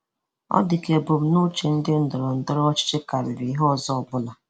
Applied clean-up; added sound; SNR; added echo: none; none; none; none.